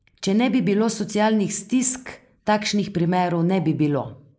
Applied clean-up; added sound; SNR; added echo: neural mask model Resemble Enhance denoiser.